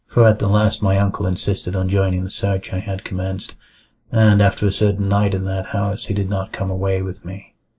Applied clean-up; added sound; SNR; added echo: neural mask model Resemble Enhance denoiser.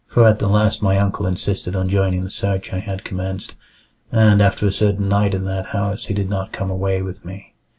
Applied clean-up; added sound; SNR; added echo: none; Chime; 15 dB; none.